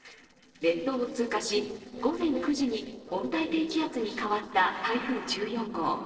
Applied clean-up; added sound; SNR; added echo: neural separator model SepFormer DNS4.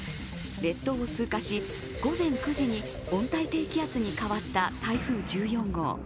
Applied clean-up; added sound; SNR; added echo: none; none; none; none.